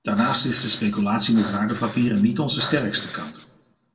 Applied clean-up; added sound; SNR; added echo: neural separator model SepFormer DNS4.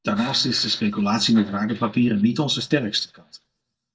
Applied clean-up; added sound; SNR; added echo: neural mask model DeepFilterNet 3.